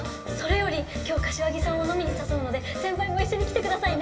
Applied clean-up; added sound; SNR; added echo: none; none; none; reverberation time 2.2 s.